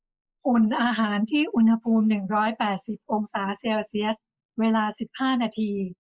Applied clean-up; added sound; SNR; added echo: neural mask model Resemble Enhance denoiser.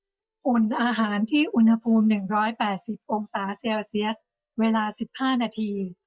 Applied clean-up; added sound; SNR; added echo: neural mask model DeepFilterNet 3.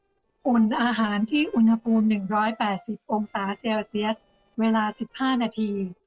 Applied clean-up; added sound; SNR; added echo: neural separator model SepFormer DNS4.